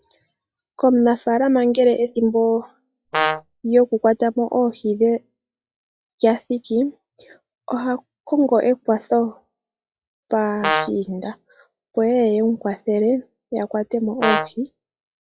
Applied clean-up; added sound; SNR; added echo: classical method log-MMSE.